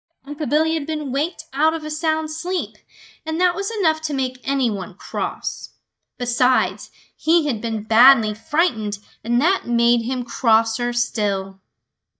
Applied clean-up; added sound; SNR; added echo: neural mask model DeepFilterNet 3.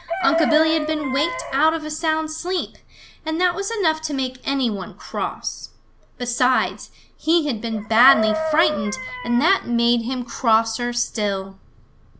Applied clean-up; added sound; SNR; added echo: none; Chicken, rooster; 8 dB; none.